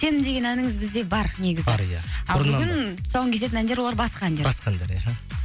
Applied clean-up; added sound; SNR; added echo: none; none; none; none.